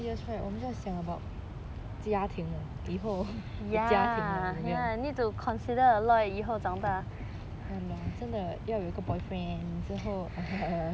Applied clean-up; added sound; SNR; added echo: none; none; none; none.